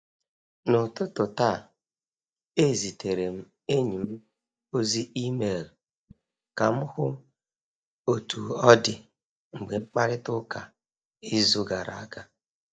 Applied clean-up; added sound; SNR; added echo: neural mask model DeepFilterNet 3.